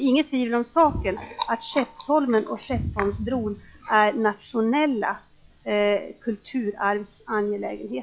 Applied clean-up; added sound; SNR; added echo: classical method log-MMSE.